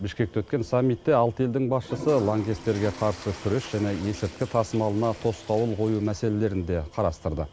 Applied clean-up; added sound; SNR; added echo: none; Toilet flush; 17 dB; none.